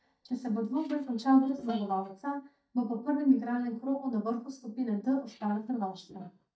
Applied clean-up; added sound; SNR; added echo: neural mask model DeepFilterNet 3.